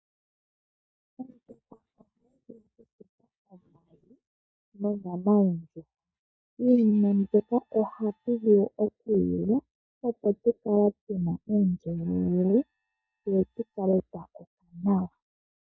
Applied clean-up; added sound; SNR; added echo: neural mask model DeepFilterNet 3.